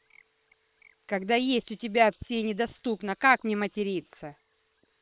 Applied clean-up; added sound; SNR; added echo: neural separator model SepFormer WHAM!.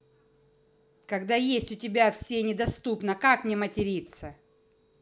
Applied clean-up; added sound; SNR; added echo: none; none; none; none.